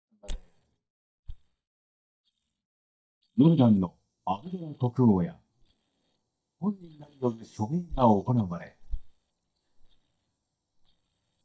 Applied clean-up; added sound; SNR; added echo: neural mask model DeepFilterNet 3.